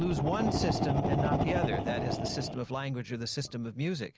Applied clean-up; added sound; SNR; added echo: none; Fire; 0 dB; none.